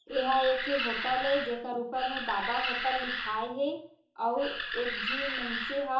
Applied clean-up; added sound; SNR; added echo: none; Animal; 3 dB; reverberation time 0.6 s.